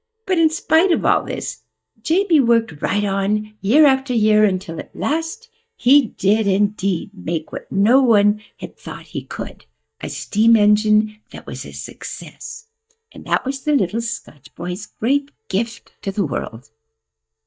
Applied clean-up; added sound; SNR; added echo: neural mask model DeepFilterNet 3.